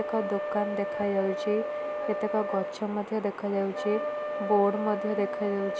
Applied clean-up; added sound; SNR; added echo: none; Wind instrument, woodwind instrument; 5 dB; none.